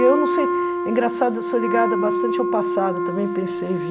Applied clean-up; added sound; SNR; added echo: none; Wind instrument, woodwind instrument; 0 dB; none.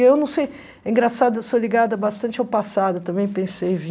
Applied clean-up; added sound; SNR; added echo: none; none; none; none.